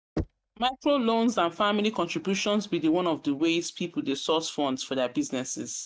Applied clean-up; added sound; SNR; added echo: neural mask model RNNoise.